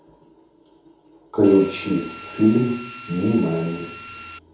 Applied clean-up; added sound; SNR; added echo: none; Drill; 15 dB; reverberation time 0.6 s.